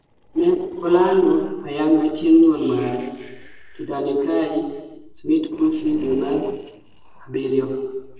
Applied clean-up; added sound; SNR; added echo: neural separator model SepFormer DNS4.